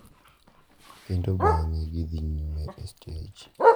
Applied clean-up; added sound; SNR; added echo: none; Bark; -3 dB; none.